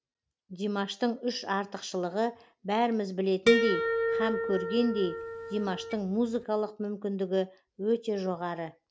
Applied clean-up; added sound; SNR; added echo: none; Harp; -1 dB; none.